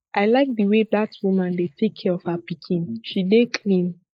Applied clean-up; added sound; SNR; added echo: neural mask model Resemble Enhance denoiser.